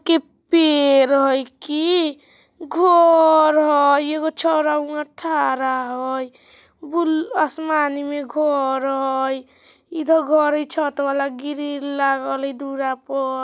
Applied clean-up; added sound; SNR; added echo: none; none; none; none.